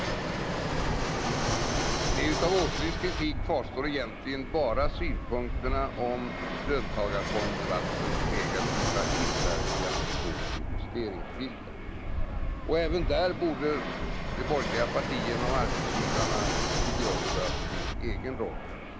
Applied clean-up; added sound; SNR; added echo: none; Fixed-wing aircraft, airplane; -3 dB; none.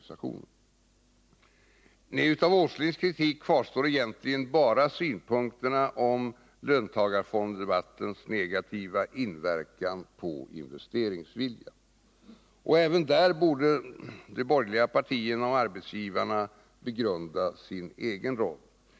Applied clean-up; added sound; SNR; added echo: none; none; none; none.